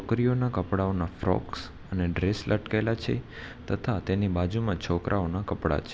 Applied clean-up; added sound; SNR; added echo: none; none; none; none.